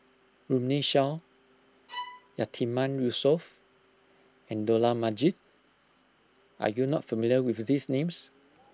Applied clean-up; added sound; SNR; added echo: none; Bowed string instrument; 14 dB; none.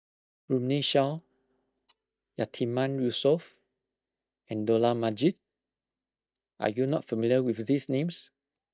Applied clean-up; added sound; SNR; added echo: neural mask model DeepFilterNet 3.